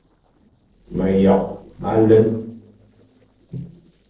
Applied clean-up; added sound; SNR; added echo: neural separator model SepFormer DNS4.